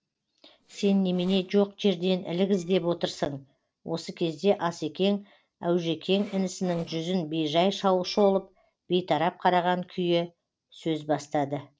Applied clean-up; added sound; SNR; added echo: neural separator model SepFormer DNS4.